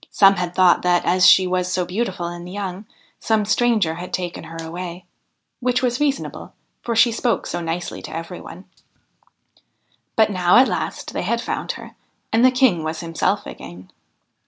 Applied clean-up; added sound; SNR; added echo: none; none; none; none.